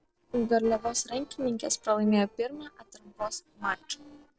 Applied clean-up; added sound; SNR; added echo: neural separator model SepFormer DNS4.